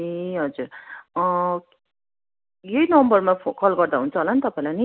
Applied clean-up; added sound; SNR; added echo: none; none; none; none.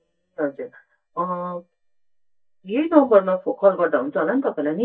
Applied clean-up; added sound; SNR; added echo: neural mask model DeepFilterNet 3.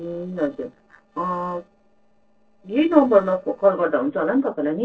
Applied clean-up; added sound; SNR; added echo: neural separator model SepFormer DNS4.